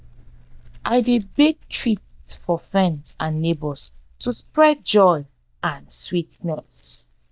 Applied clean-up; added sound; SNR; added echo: neural mask model DeepFilterNet 3.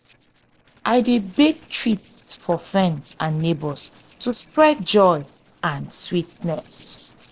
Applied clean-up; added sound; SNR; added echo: neural separator model SepFormer DNS4.